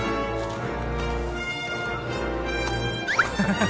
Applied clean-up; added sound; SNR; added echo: none; none; none; none.